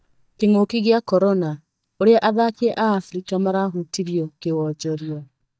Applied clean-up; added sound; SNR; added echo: neural mask model DeepFilterNet 3.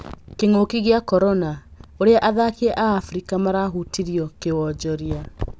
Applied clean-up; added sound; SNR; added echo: none; none; none; none.